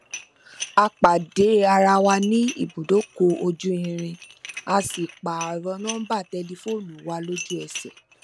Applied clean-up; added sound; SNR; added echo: none; Dishes, pots, and pans; 17 dB; none.